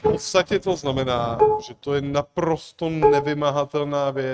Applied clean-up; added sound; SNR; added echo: neural mask model RNNoise.